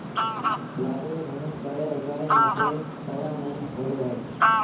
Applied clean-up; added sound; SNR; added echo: none; Fowl; -4 dB; reverberation time 0.9 s.